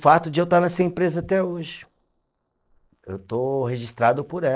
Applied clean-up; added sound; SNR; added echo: neural mask model Resemble Enhance denoiser.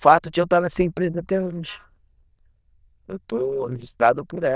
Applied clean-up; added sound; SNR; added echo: neural diffusion model UNIVERSE++.